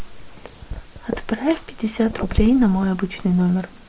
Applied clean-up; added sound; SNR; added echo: neural mask model Resemble Enhance denoiser.